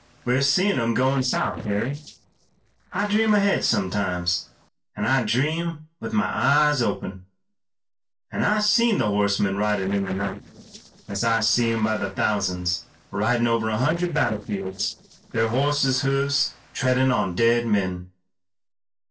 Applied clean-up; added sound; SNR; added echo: neural separator model SepFormer DNS4.